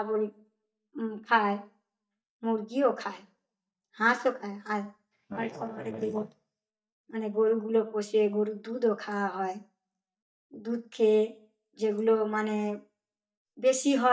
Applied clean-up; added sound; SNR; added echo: neural mask model DeepFilterNet 3.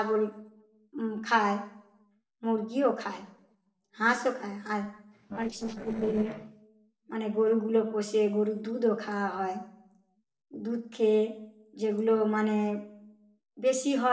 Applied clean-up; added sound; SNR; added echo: neural separator model SepFormer DNS4.